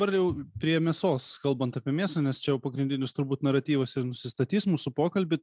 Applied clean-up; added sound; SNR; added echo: none; none; none; none.